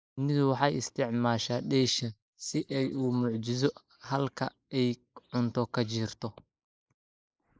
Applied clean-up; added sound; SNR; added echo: neural mask model Resemble Enhance denoiser.